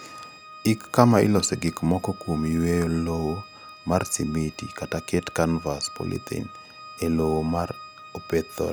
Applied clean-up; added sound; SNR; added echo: none; Organ; 19 dB; none.